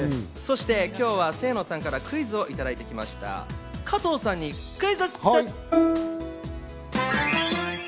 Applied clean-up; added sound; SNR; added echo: none; Plucked string instrument; 0 dB; none.